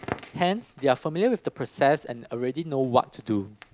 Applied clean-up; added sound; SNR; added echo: none; Crackle; 18 dB; none.